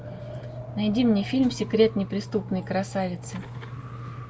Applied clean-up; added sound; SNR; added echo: none; Wind; 18 dB; none.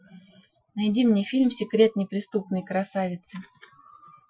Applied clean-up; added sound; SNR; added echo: classical method Wiener filter.